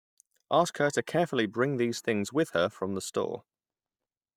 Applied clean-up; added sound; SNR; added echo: neural mask model DeepFilterNet 3.